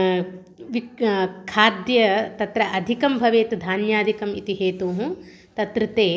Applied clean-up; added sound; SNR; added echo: none; none; none; none.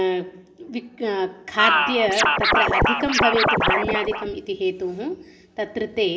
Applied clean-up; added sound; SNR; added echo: none; Scratching (performance technique); -4 dB; reverberation time 0.6 s.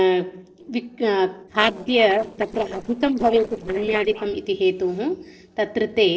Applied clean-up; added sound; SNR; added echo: neural separator model SepFormer DNS4.